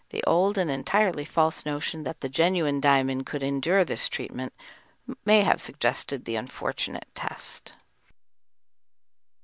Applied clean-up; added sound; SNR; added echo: none; none; none; none.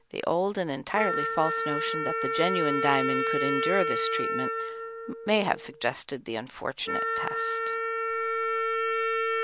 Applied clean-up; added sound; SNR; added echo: none; Wind instrument, woodwind instrument; -1 dB; none.